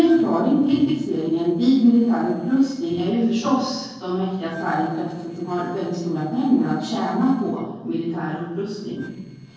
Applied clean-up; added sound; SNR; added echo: neural separator model SepFormer DNS4.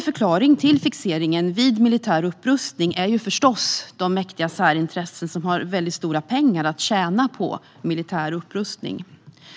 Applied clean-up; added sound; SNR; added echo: none; none; none; none.